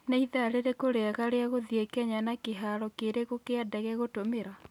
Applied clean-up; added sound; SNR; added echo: none; none; none; none.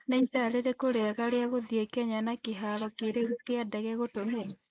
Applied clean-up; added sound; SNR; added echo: neural mask model Resemble Enhance denoiser.